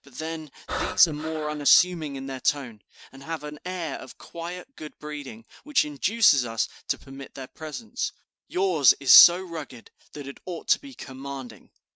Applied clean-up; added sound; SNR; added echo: neural mask model RNNoise.